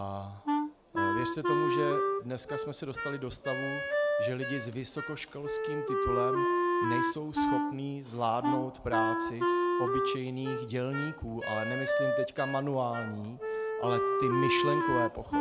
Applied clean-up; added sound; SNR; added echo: none; Wind instrument, woodwind instrument; -4 dB; none.